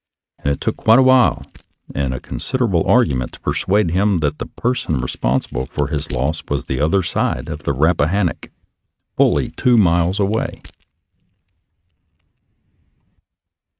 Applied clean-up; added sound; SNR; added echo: neural mask model RNNoise.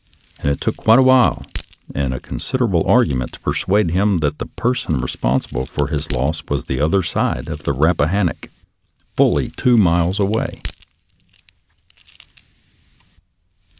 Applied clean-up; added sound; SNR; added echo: none; Crack; 20 dB; none.